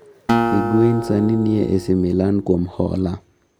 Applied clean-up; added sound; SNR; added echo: none; Acoustic guitar; 6 dB; none.